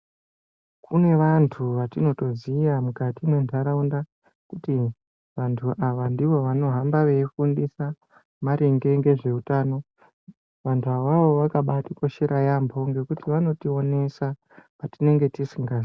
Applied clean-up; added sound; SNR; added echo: none; none; none; none.